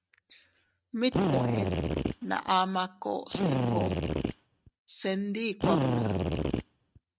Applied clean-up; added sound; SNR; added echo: neural mask model RNNoise.